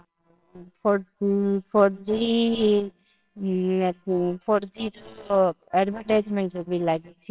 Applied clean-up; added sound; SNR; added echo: neural separator model SepFormer WHAMR!.